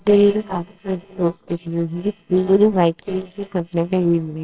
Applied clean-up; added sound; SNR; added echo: neural separator model SepFormer WHAMR!.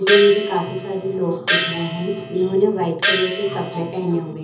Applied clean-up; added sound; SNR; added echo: none; Gong; 5 dB; reverberation time 0.7 s.